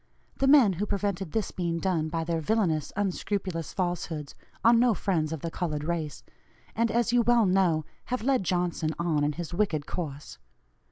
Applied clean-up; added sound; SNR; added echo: none; none; none; none.